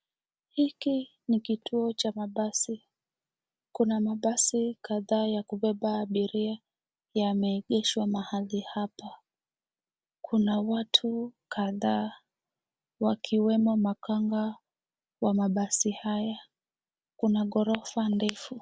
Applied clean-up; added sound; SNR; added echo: none; none; none; none.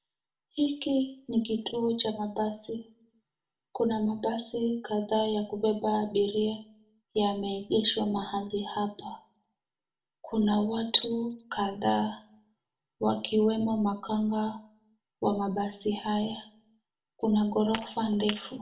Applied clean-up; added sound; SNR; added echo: none; none; none; reverberation time 0.3 s.